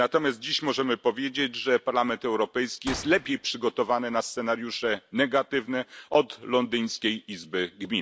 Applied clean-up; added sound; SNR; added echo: none; Gunshot, gunfire; 18 dB; none.